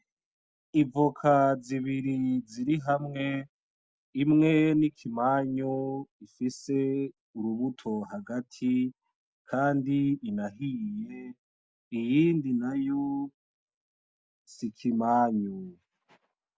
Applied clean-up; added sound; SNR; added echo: none; none; none; none.